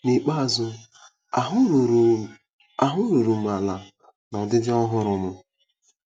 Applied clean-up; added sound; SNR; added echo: none; none; none; none.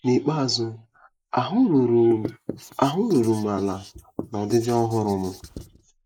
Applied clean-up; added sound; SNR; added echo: neural mask model Resemble Enhance denoiser.